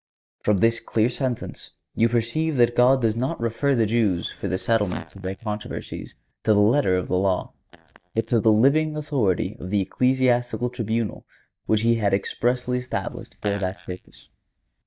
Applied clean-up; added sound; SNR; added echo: neural mask model DeepFilterNet 3.